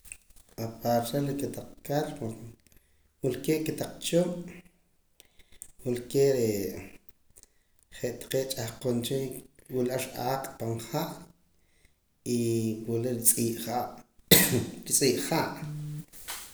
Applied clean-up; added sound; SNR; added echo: none; none; none; none.